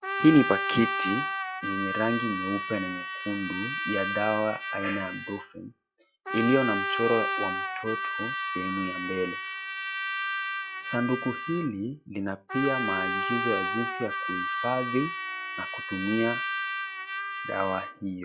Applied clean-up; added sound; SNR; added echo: classical method log-MMSE.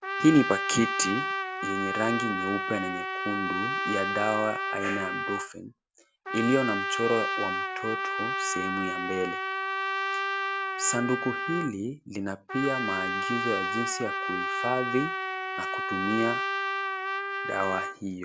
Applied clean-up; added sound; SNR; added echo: none; Trumpet; 0 dB; none.